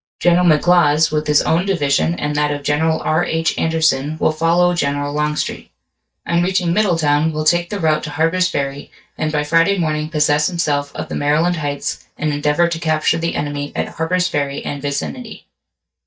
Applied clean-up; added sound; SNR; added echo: neural mask model DeepFilterNet 3.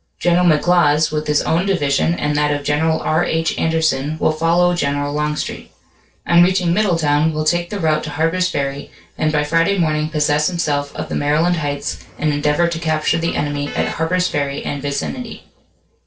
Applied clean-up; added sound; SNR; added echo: neural separator model SepFormer DNS4.